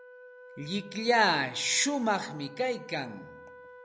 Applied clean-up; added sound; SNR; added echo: none; Wind instrument, woodwind instrument; 18 dB; none.